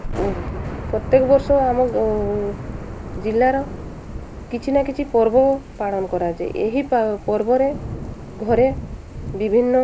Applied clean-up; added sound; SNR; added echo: none; Thunder / Rain; 10 dB; none.